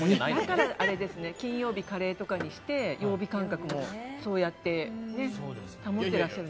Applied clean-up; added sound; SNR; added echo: none; Door / Car; 18 dB; none.